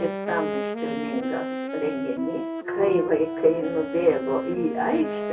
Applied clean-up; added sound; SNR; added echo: none; Wind instrument, woodwind instrument; 4 dB; reverberation time 0.3 s.